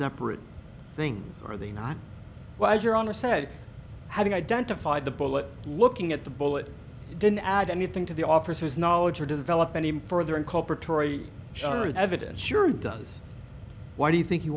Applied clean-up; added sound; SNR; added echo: none; Mechanisms; 15 dB; none.